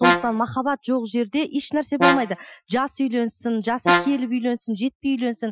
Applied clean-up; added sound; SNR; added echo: classical method Wiener filter.